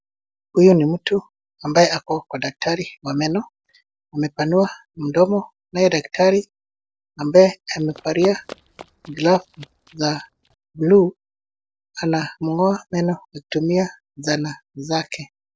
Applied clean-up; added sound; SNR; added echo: neural separator model SepFormer DNS4.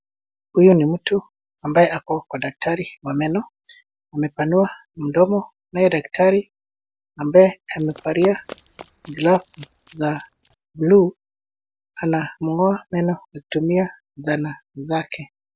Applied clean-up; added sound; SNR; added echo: none; Run; 19 dB; none.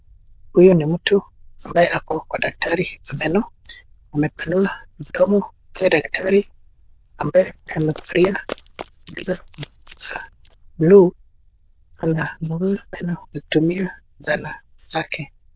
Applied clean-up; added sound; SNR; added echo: neural diffusion model UNIVERSE++.